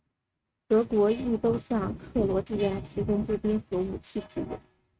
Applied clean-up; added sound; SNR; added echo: neural mask model RNNoise.